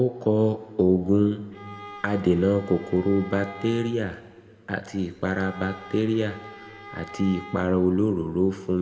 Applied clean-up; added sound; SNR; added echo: none; Bowed string instrument; 19 dB; reverberation time 1.3 s.